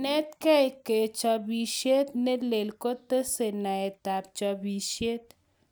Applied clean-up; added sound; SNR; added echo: none; none; none; none.